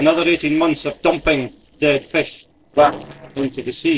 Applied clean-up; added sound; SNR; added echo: neural separator model SepFormer DNS4.